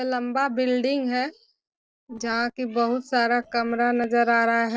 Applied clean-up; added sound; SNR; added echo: neural separator model SepFormer DNS4.